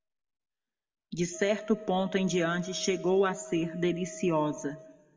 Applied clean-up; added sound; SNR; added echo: none; Wind instrument, woodwind instrument; 17 dB; reverberation time 1.1 s.